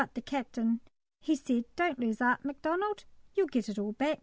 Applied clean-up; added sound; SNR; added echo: none; none; none; none.